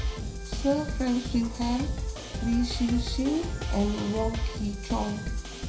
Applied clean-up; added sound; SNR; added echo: none; Drum kit; 2 dB; reverberation time 0.5 s.